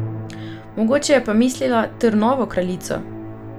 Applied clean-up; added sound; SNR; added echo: none; Musical instrument; 13 dB; none.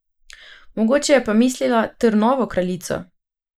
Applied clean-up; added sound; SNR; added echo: neural mask model Resemble Enhance denoiser.